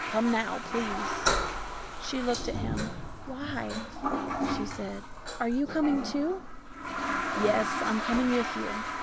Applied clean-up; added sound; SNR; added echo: none; Toilet flush; 1 dB; none.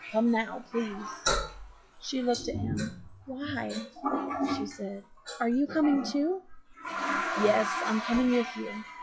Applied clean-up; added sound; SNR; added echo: classical method log-MMSE.